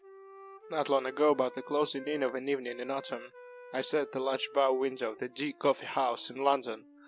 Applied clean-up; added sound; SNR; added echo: none; Wind instrument, woodwind instrument; 19 dB; none.